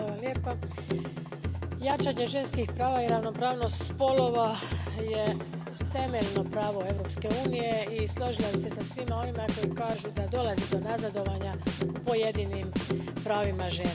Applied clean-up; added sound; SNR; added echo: none; Drum kit; 1 dB; none.